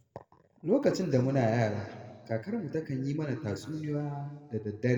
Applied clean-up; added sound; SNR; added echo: none; none; none; reverberation time 1.6 s.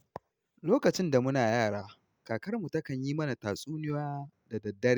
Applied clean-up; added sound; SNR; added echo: none; none; none; none.